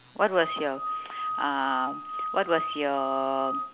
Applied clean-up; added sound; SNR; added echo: none; Screech / Glass; 5 dB; none.